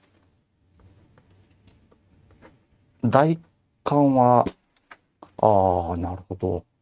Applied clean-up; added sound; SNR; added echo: neural mask model RNNoise.